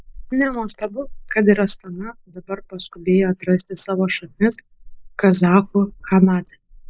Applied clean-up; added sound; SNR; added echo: neural mask model Resemble Enhance denoiser.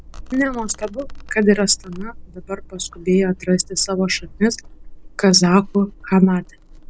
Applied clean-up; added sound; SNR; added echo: none; Domestic sounds, home sounds; 17 dB; none.